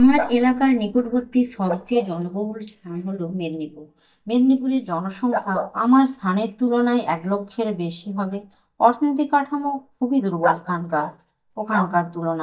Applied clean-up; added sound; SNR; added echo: neural mask model DeepFilterNet 3.